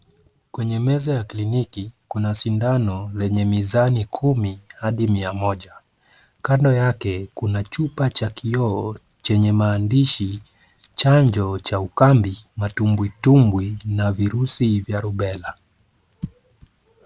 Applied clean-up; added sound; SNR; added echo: none; none; none; none.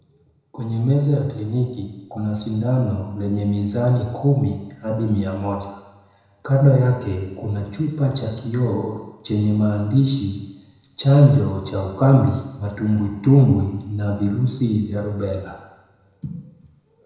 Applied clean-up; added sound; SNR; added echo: none; none; none; reverberation time 1.0 s.